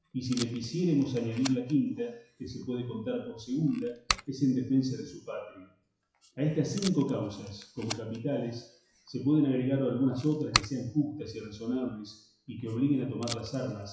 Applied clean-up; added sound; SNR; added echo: classical method WPE with log-MMSE.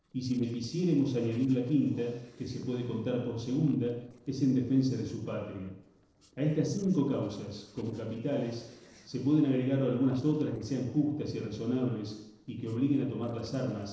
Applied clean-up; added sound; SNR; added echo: neural separator model SepFormer DNS4.